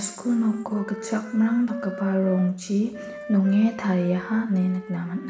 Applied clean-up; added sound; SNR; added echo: none; Wind instrument, woodwind instrument; 16 dB; reverberation time 1.1 s.